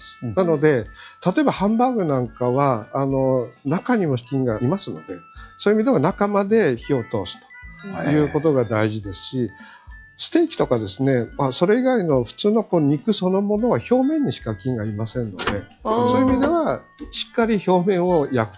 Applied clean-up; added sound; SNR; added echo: classical method log-MMSE.